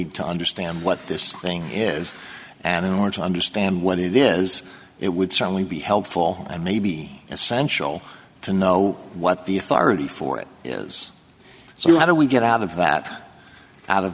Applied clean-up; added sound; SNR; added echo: none; Camera; 19 dB; none.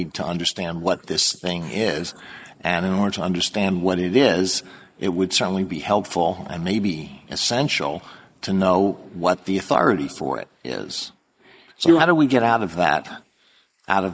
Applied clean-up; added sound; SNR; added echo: neural mask model Resemble Enhance denoiser.